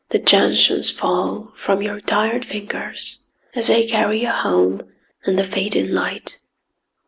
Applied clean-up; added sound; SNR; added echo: none; none; none; none.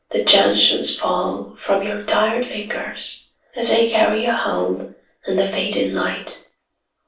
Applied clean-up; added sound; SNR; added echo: none; none; none; reverberation time 0.3 s.